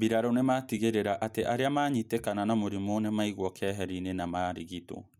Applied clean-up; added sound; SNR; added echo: none; none; none; none.